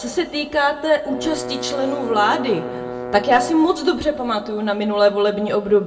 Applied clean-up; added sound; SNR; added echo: none; Bowed string instrument; 10 dB; reverberation time 1.2 s.